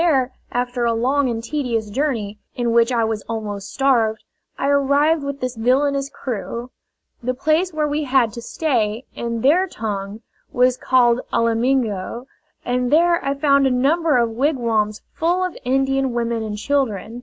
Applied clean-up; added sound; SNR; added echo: none; none; none; none.